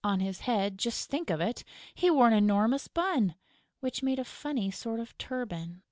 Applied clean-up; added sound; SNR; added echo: none; none; none; none.